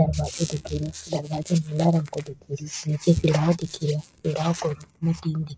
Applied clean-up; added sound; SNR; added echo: neural mask model RNNoise.